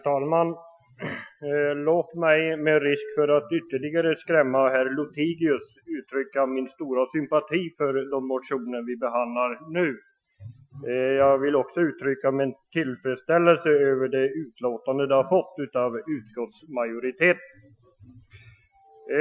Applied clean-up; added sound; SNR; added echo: classical method Wiener filter.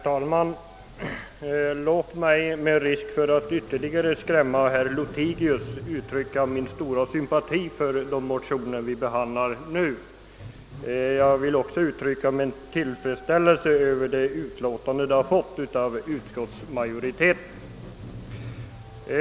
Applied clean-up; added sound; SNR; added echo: none; Squeak; 19 dB; none.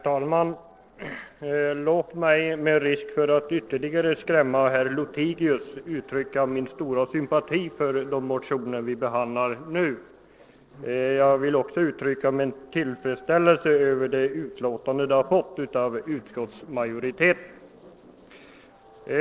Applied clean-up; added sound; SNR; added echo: neural separator model SepFormer DNS4.